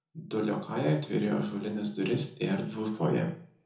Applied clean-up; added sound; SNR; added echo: none; none; none; reverberation time 0.6 s.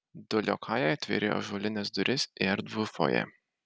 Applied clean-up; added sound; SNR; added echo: none; none; none; none.